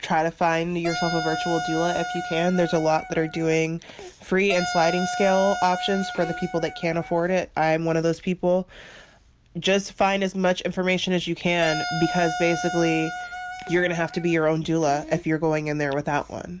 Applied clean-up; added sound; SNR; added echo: none; Wind instrument, woodwind instrument; 7 dB; none.